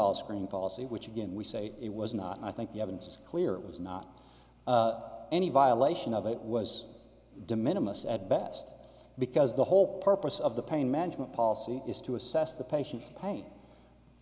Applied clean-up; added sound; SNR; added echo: none; none; none; none.